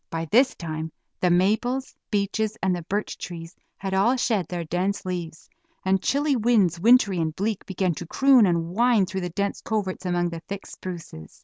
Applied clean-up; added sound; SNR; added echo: none; none; none; none.